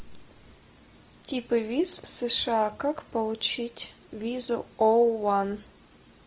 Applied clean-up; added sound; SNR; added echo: none; none; none; none.